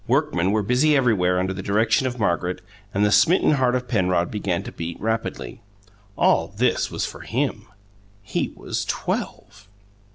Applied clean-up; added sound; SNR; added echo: none; none; none; none.